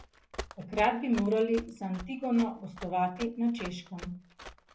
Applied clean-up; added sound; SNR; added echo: none; Run; 15 dB; reverberation time 0.3 s.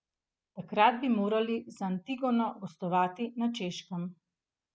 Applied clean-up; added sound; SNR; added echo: none; none; none; none.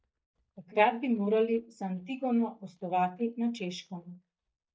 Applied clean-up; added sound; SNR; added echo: neural mask model DeepFilterNet 3.